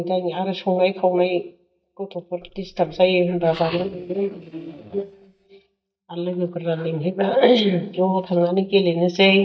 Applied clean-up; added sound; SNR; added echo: neural mask model DeepFilterNet 3.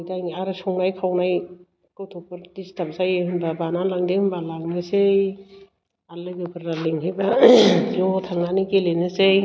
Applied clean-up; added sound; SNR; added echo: none; none; none; none.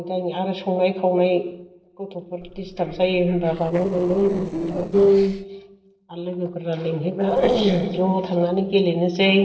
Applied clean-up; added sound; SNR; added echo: neural separator model SepFormer DNS4.